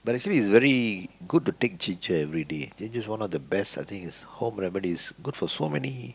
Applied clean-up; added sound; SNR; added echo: none; none; none; none.